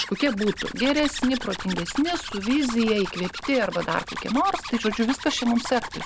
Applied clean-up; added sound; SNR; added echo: none; Zipper (clothing); 9 dB; none.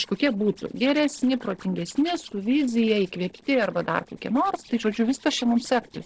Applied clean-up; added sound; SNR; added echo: neural separator model SepFormer DNS4.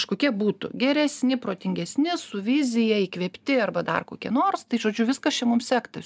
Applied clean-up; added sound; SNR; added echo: none; none; none; none.